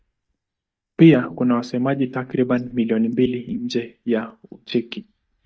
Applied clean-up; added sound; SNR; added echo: neural mask model DeepFilterNet 3.